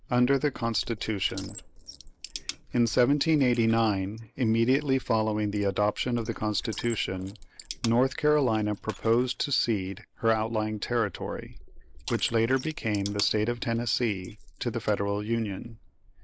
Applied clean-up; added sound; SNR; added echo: neural mask model Resemble Enhance denoiser.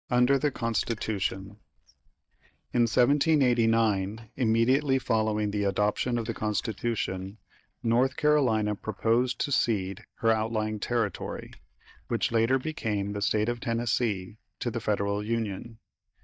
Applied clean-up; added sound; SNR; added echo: neural mask model DeepFilterNet 3.